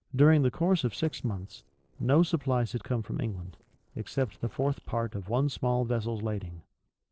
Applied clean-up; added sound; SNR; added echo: neural separator model SepFormer DNS4.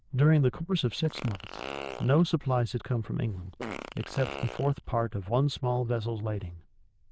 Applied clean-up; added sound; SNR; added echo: neural diffusion model UNIVERSE++.